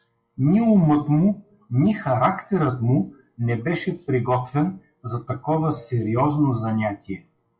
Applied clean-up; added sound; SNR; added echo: classical method WPE with log-MMSE.